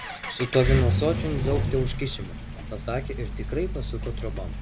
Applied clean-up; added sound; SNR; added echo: none; Accelerating, revving, vroom; 0 dB; none.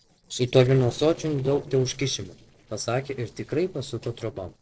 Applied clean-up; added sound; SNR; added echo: neural separator model SepFormer DNS4.